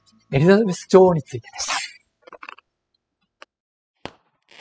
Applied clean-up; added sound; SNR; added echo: classical method spectral subtraction.